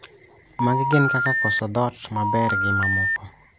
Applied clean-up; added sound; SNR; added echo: none; Telephone; -1 dB; none.